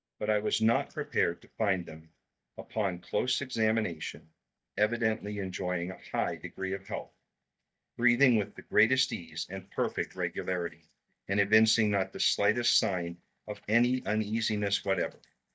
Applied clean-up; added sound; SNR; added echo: neural mask model DeepFilterNet 3.